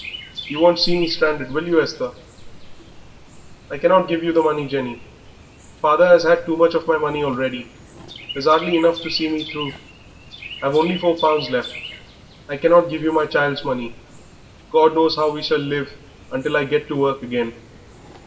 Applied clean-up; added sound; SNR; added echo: none; Chirp, tweet; 18 dB; reverberation time 1.4 s.